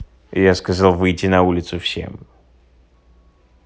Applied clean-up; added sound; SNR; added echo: none; none; none; none.